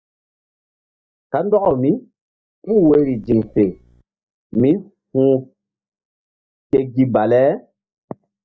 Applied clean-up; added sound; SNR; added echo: neural mask model DeepFilterNet 3.